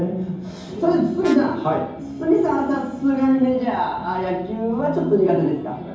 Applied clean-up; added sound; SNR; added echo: none; Brass instrument; 19 dB; reverberation time 0.9 s.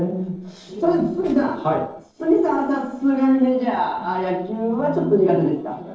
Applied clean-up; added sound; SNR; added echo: neural separator model SepFormer DNS4.